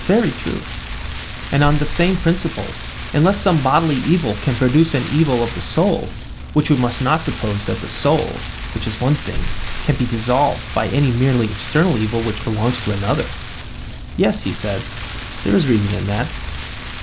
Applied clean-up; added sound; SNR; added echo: none; Rain; 7 dB; none.